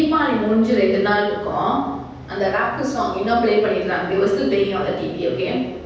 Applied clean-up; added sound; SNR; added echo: none; none; none; reverberation time 1.1 s.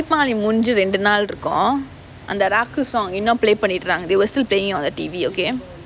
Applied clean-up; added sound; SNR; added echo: none; none; none; none.